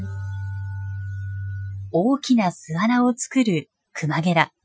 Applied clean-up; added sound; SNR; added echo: classical method Wiener filter.